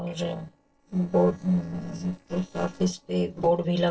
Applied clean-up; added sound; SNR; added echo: neural separator model SepFormer DNS4.